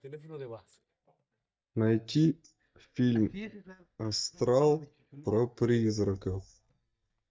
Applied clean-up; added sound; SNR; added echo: neural mask model DeepFilterNet 3.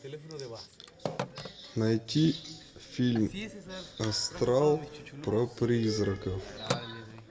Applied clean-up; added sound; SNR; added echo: none; Telephone; 11 dB; reverberation time 0.7 s.